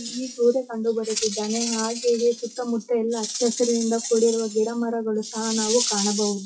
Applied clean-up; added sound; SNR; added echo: classical method WPE with log-MMSE.